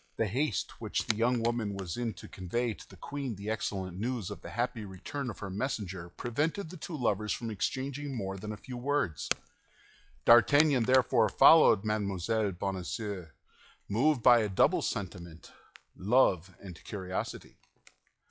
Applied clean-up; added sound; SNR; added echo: classical method log-MMSE.